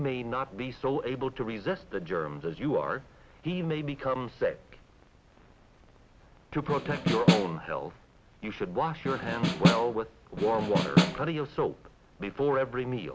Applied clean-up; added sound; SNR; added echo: none; Snare drum; -5 dB; none.